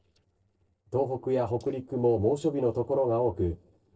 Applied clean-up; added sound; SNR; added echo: neural separator model SepFormer DNS4.